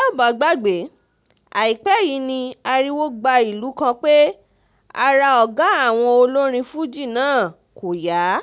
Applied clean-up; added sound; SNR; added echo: none; none; none; none.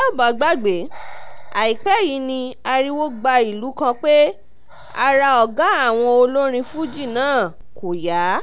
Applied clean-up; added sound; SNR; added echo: none; Breathing; 12 dB; none.